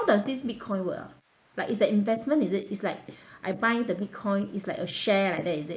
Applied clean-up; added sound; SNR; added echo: neural mask model Resemble Enhance denoiser.